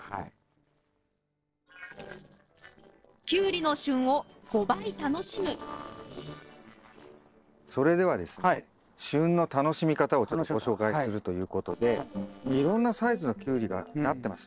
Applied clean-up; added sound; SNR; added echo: neural separator model SepFormer DNS4.